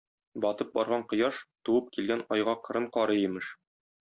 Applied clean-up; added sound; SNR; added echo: none; none; none; none.